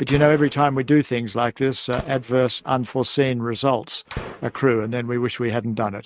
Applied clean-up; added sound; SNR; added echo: neural mask model RNNoise.